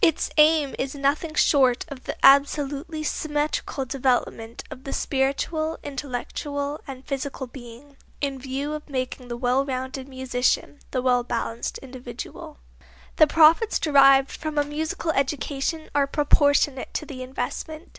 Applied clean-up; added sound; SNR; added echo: none; none; none; none.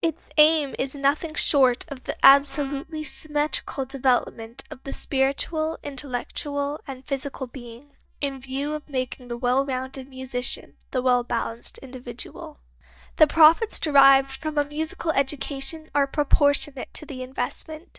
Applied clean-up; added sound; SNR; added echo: neural mask model DeepFilterNet 3.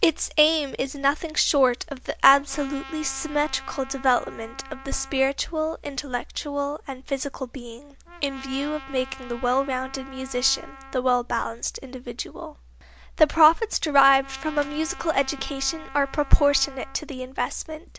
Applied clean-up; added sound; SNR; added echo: none; Trumpet; 18 dB; none.